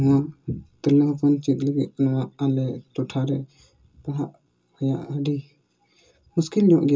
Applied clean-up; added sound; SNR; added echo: none; none; none; reverberation time 0.2 s.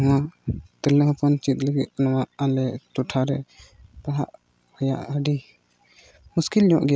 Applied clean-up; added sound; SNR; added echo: none; none; none; none.